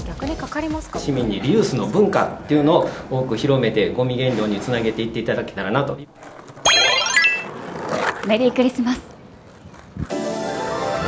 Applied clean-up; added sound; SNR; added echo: none; Skateboard; 15 dB; none.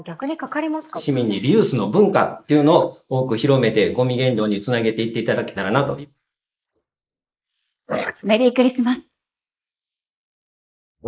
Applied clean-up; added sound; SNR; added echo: neural mask model Resemble Enhance denoiser.